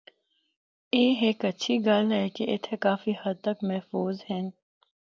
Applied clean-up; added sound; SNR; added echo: none; none; none; none.